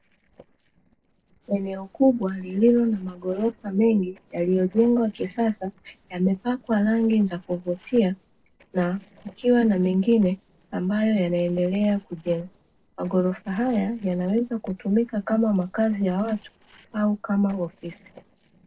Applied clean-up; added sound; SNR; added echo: neural separator model SepFormer DNS4.